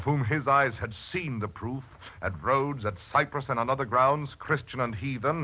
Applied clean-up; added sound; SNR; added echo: none; none; none; none.